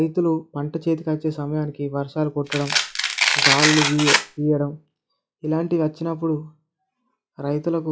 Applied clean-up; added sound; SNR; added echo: classical method log-MMSE.